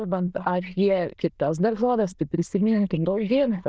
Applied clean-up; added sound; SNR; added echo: neural diffusion model UNIVERSE++.